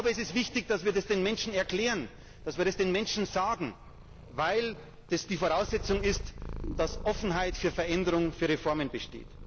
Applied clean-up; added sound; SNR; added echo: none; Purr; 11 dB; none.